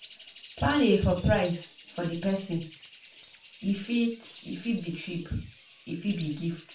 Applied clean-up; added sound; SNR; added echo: none; Bird; 10 dB; reverberation time 0.3 s.